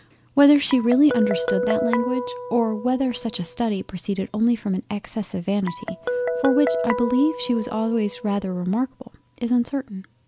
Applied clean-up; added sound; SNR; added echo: none; Guitar; 7 dB; none.